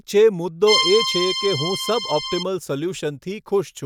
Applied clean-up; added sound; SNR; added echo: none; Accordion; 2 dB; none.